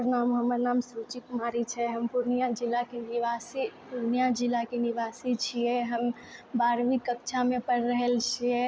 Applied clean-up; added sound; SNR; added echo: none; none; none; none.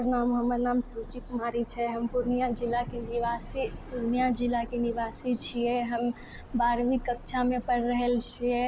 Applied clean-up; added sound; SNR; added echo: none; Thunder + Growling; 14 dB; none.